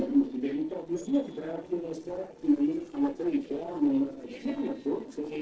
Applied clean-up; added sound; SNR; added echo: neural separator model SepFormer DNS4.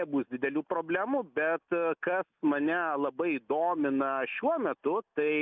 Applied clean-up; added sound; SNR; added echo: none; none; none; none.